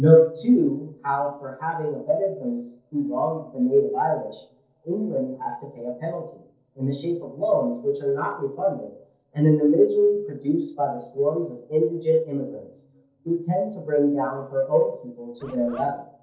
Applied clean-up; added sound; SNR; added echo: neural separator model SepFormer DNS4.